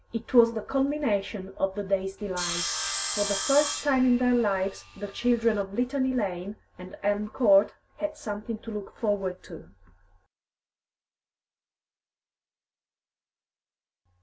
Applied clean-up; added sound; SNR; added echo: none; Sawing; 5 dB; none.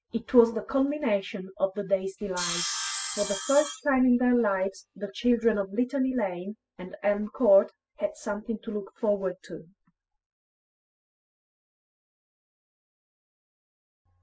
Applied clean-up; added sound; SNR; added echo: classical method spectral subtraction.